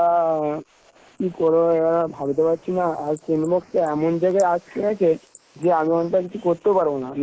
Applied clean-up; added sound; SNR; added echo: neural mask model Resemble Enhance denoiser.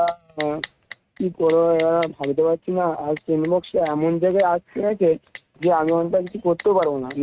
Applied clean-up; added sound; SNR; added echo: neural mask model RNNoise.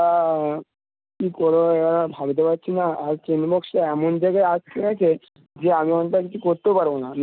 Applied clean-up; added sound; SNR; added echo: none; none; none; none.